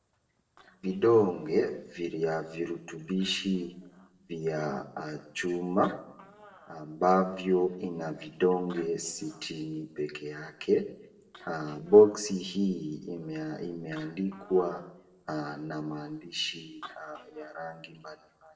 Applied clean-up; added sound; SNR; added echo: neural separator model SepFormer DNS4.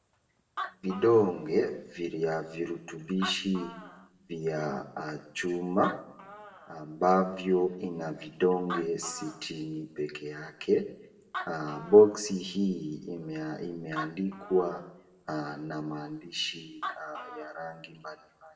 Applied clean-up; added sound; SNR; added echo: none; Animal; 15 dB; reverberation time 0.7 s.